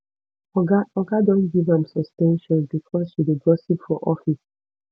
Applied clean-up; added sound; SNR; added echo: none; none; none; none.